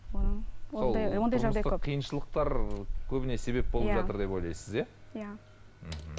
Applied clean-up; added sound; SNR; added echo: none; Keys jangling; -1 dB; none.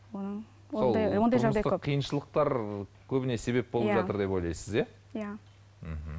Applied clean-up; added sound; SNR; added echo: none; none; none; none.